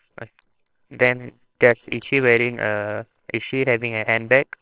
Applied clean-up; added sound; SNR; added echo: neural separator model SepFormer WHAMR!.